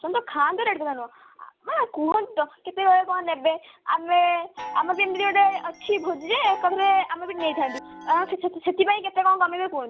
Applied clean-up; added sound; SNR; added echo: none; Chime; 15 dB; none.